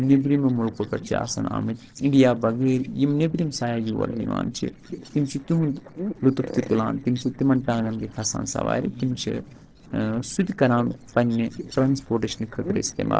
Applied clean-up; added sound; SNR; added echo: neural separator model SepFormer DNS4.